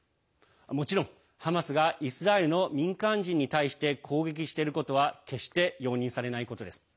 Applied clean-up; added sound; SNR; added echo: none; none; none; none.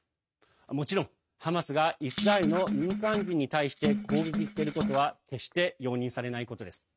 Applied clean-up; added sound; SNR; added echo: neural mask model RNNoise.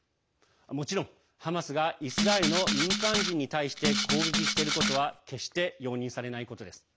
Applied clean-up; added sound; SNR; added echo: none; Rattle (instrument); -3 dB; none.